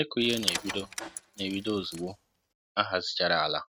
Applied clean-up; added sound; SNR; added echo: neural mask model RNNoise.